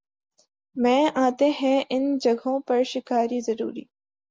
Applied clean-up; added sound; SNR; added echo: none; none; none; none.